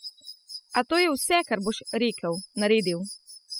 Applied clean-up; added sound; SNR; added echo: classical method spectral subtraction.